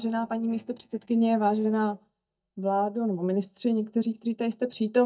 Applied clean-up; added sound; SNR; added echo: neural mask model DeepFilterNet 3.